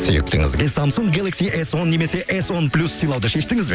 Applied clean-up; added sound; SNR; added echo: none; none; none; none.